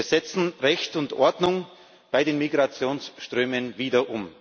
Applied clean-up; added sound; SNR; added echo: none; none; none; none.